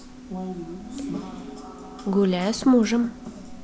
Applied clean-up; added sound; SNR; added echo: none; none; none; none.